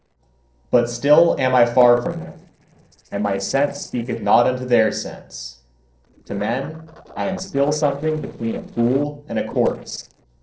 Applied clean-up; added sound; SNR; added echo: neural separator model SepFormer DNS4.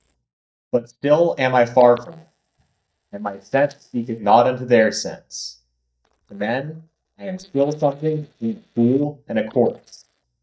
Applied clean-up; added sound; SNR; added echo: neural mask model DeepFilterNet 3.